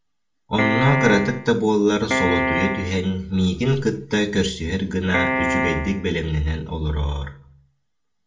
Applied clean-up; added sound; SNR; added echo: none; Piano; 1 dB; reverberation time 0.4 s.